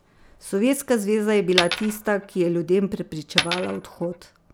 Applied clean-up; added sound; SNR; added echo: none; Coin (dropping); 5 dB; none.